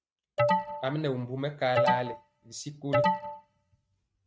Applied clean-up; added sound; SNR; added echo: neural mask model RNNoise.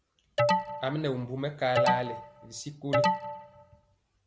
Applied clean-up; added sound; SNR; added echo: none; Alarm; -5 dB; none.